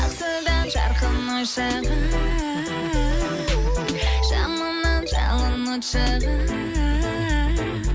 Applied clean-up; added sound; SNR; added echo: none; none; none; none.